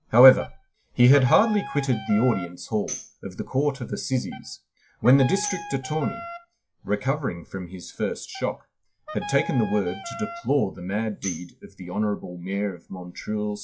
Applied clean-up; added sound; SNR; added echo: classical method log-MMSE.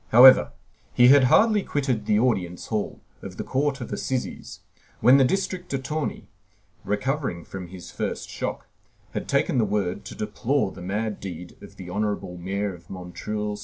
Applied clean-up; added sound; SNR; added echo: none; none; none; none.